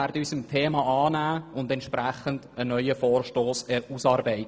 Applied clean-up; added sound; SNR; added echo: none; none; none; none.